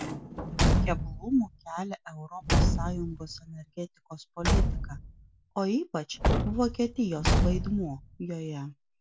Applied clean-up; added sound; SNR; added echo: none; Slam / Truck / Car; -4 dB; none.